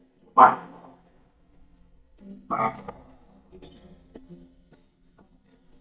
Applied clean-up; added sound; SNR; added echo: neural mask model DeepFilterNet 3.